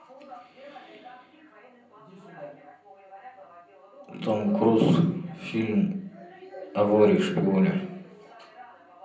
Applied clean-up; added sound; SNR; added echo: none; none; none; reverberation time 0.6 s.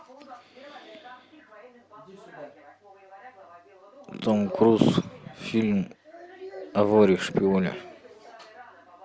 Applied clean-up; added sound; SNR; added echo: none; none; none; none.